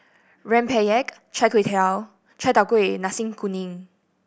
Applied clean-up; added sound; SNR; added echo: none; none; none; none.